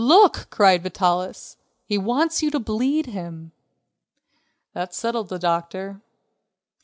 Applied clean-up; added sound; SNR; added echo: none; none; none; none.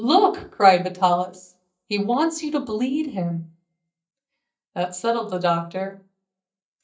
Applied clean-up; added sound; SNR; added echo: neural mask model DeepFilterNet 3.